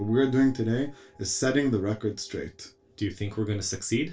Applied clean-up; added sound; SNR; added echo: none; none; none; reverberation time 0.2 s.